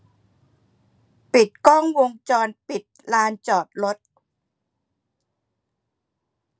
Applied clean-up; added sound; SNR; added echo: none; none; none; none.